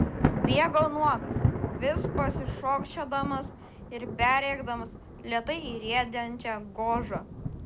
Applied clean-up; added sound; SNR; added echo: none; Thunder; 2 dB; none.